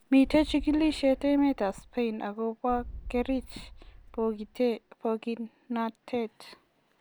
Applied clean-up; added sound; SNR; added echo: none; Boom; 15 dB; none.